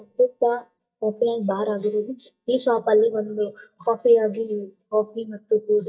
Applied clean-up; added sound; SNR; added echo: neural mask model DeepFilterNet 3.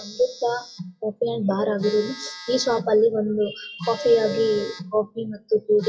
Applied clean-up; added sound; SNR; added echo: classical method WPE with log-MMSE.